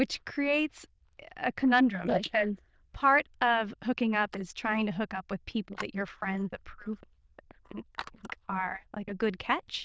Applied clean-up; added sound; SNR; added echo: neural diffusion model UNIVERSE++.